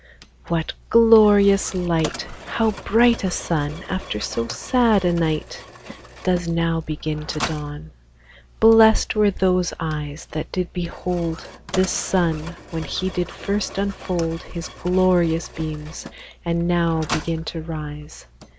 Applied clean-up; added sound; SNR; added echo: none; Mechanisms; 17 dB; none.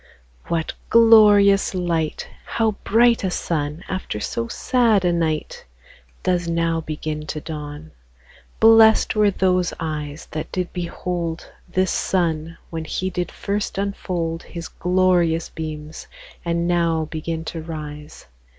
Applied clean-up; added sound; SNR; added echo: none; none; none; none.